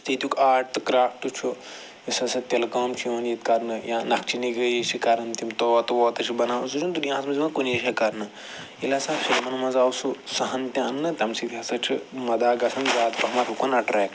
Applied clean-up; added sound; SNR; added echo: none; none; none; none.